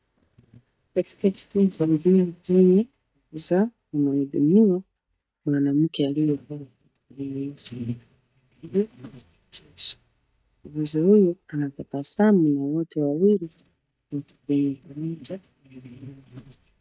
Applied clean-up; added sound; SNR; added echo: neural mask model DeepFilterNet 3.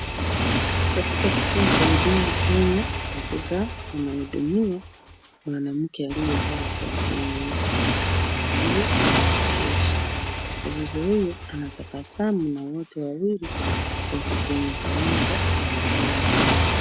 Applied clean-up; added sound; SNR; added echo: none; Motorcycle / Engine; -3 dB; none.